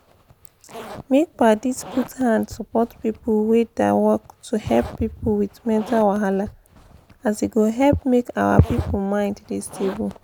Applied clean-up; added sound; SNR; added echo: none; Zipper (clothing); 19 dB; none.